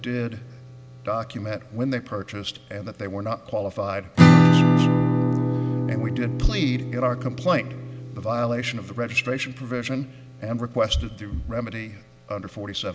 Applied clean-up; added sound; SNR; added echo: none; Acoustic guitar / Strum; -4 dB; none.